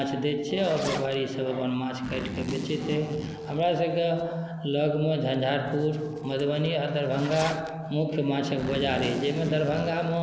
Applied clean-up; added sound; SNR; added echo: none; Zipper (clothing); 12 dB; none.